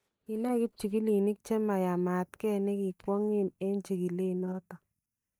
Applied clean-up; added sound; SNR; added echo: neural mask model DeepFilterNet 3.